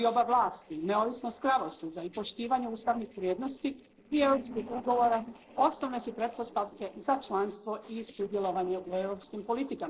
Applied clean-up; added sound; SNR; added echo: neural separator model SepFormer DNS4.